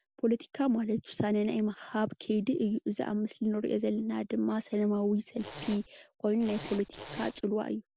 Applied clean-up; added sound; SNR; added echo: none; Zipper (clothing); 12 dB; none.